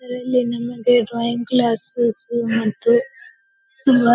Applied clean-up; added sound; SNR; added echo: classical method spectral subtraction.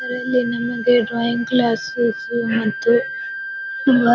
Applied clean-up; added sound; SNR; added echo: none; Wind instrument, woodwind instrument; 11 dB; none.